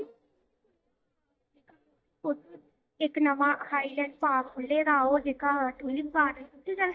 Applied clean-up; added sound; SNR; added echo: neural mask model DeepFilterNet 3.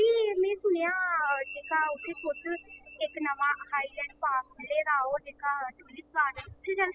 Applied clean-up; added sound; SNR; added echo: classical method spectral subtraction.